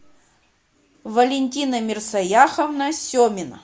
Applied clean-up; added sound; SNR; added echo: none; none; none; none.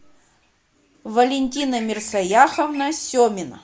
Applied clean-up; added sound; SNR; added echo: none; Bird; 20 dB; none.